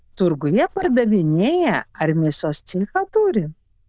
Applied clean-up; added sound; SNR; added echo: neural diffusion model UNIVERSE++.